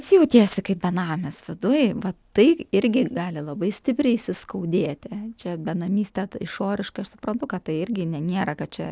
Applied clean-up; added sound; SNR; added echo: none; none; none; none.